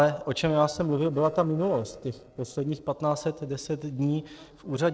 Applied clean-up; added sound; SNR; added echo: neural separator model SepFormer DNS4.